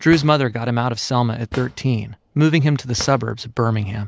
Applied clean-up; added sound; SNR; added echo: none; Drawer open or close; 20 dB; none.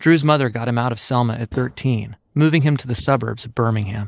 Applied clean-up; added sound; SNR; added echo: neural mask model Resemble Enhance denoiser.